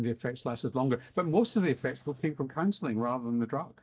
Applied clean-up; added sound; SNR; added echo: neural mask model DeepFilterNet 3.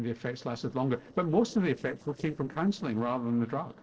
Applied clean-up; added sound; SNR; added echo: neural separator model SepFormer DNS4.